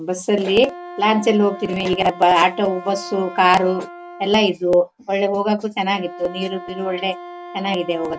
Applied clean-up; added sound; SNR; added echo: none; Wind instrument, woodwind instrument; 16 dB; none.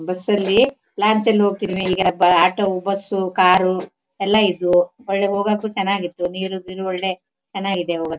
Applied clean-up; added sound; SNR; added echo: none; none; none; none.